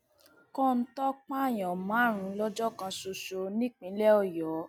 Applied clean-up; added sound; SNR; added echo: none; none; none; none.